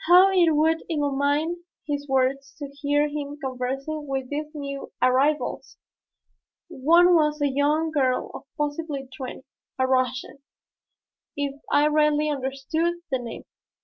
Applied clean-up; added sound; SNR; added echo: none; none; none; none.